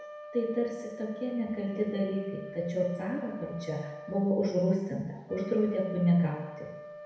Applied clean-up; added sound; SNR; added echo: none; Wind instrument, woodwind instrument; 14 dB; reverberation time 1.0 s.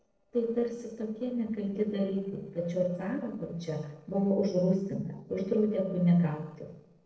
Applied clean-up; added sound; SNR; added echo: neural separator model SepFormer DNS4.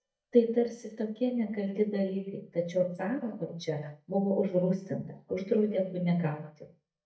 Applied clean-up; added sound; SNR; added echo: neural mask model DeepFilterNet 3.